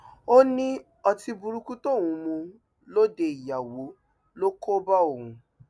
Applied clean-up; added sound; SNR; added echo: none; none; none; none.